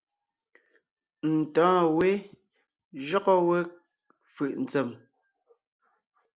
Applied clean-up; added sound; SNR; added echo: none; none; none; none.